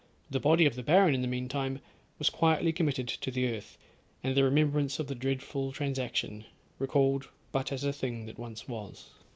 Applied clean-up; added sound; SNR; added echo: none; none; none; none.